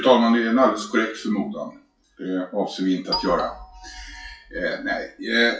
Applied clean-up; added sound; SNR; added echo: classical method WPE with log-MMSE.